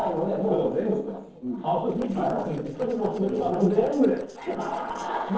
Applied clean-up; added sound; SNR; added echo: neural separator model SepFormer DNS4.